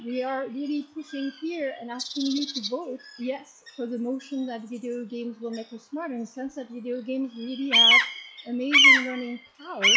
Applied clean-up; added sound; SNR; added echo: classical method log-MMSE.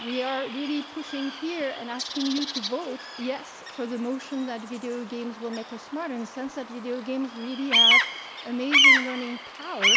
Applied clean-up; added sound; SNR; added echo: none; Bird vocalization, bird call, bird song; -5 dB; none.